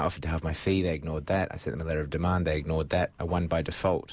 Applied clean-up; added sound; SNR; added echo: none; none; none; none.